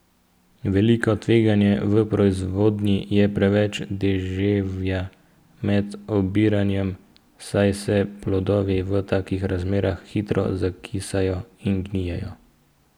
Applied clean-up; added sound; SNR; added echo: none; none; none; none.